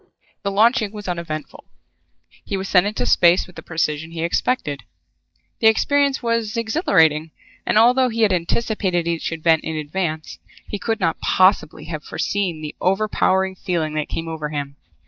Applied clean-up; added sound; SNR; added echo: neural mask model DeepFilterNet 3.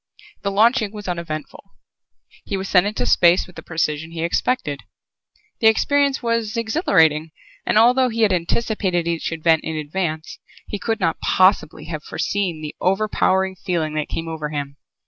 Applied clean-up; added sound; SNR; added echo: none; none; none; none.